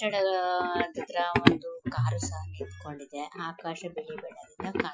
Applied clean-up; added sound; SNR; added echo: classical method Wiener filter.